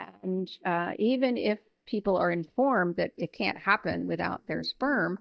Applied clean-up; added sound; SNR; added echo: neural mask model DeepFilterNet 3.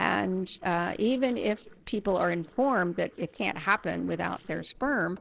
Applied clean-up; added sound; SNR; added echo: neural separator model SepFormer DNS4.